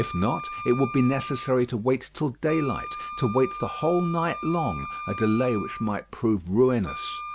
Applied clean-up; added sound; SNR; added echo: none; Wind instrument, woodwind instrument; 11 dB; none.